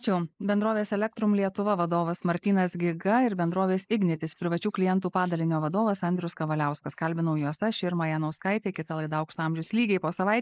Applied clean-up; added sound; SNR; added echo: neural mask model Resemble Enhance denoiser.